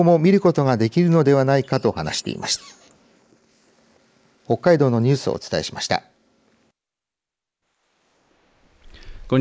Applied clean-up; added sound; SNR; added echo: neural mask model Resemble Enhance denoiser.